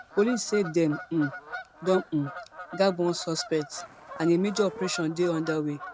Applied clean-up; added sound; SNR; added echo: none; Bird vocalization, bird call, bird song / Fowl; 13 dB; none.